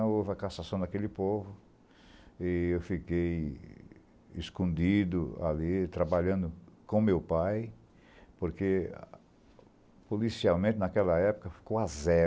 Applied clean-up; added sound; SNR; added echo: none; none; none; none.